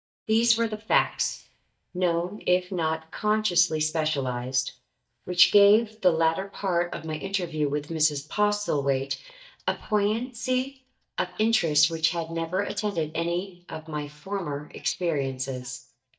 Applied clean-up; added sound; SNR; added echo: neural mask model DeepFilterNet 3.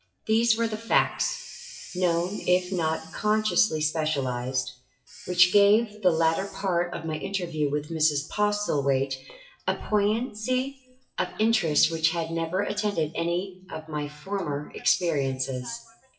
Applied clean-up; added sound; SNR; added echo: classical method WPE with log-MMSE.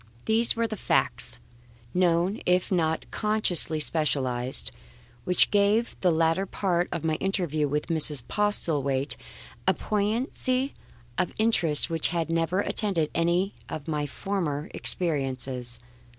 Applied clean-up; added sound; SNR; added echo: none; none; none; none.